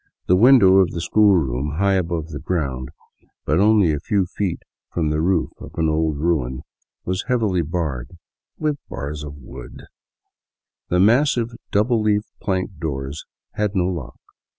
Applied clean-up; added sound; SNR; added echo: none; none; none; none.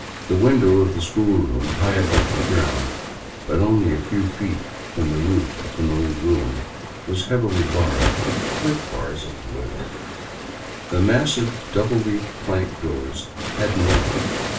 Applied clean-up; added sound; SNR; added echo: none; Waves, surf; 5 dB; reverberation time 0.3 s.